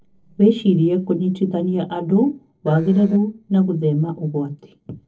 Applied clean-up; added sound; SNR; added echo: neural separator model SepFormer DNS4.